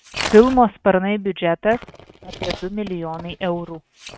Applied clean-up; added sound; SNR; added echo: neural mask model RNNoise.